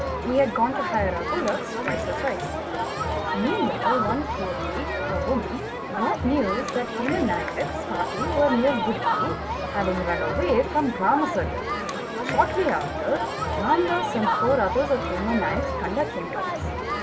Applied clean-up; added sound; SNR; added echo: none; Crowd; 1 dB; none.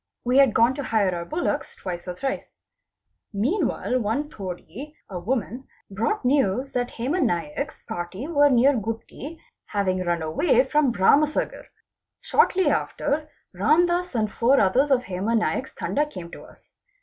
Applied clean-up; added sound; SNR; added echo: none; none; none; none.